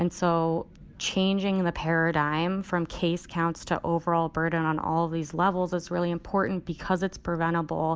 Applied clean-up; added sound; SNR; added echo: none; none; none; none.